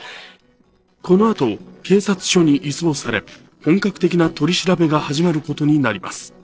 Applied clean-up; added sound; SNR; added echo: neural separator model SepFormer DNS4.